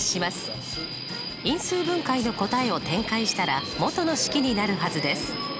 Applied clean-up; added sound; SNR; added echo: none; Subway, metro, underground; 6 dB; none.